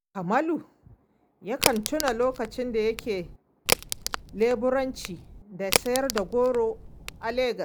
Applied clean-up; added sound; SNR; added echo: none; Crack; 4 dB; none.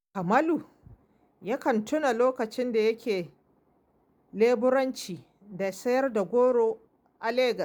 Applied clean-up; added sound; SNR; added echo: none; none; none; none.